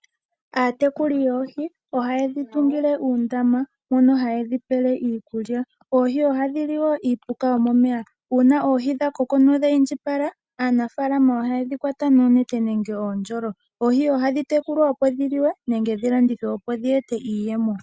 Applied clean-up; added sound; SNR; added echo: none; none; none; none.